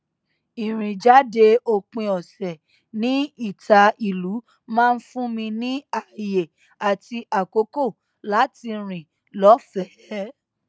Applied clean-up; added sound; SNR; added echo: none; none; none; none.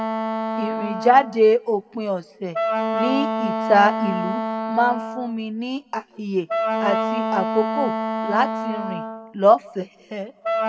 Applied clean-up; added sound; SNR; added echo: none; Wind instrument, woodwind instrument; 3 dB; reverberation time 0.8 s.